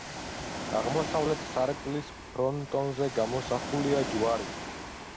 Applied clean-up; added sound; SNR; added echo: none; Ocean; 6 dB; none.